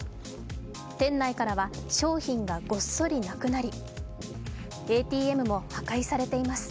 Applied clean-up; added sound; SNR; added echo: none; none; none; none.